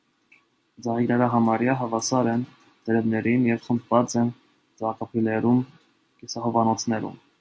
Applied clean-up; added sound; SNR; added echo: none; none; none; none.